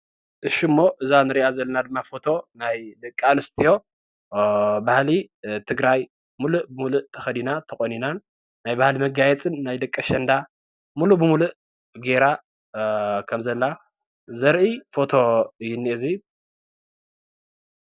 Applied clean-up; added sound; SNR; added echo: none; none; none; none.